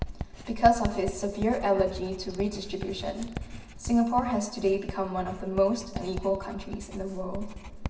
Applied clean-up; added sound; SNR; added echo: none; Writing; 9 dB; reverberation time 1.1 s.